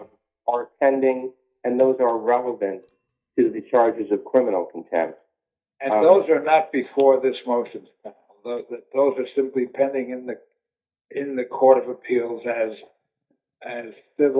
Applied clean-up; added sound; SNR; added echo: neural mask model DeepFilterNet 3.